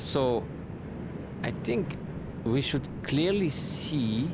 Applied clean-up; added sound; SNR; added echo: none; Train; 6 dB; none.